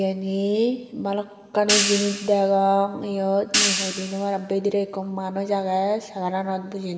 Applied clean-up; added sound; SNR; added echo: none; Hi-hat; 3 dB; reverberation time 2.6 s.